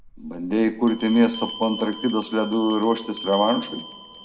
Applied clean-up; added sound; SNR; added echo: none; Bell; 8 dB; reverberation time 1.1 s.